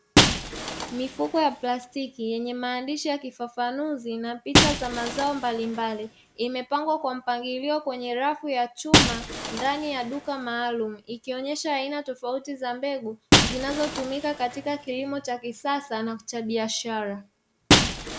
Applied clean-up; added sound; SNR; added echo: none; Shatter; -1 dB; none.